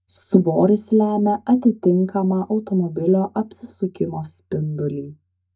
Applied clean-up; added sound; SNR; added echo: neural mask model DeepFilterNet 3.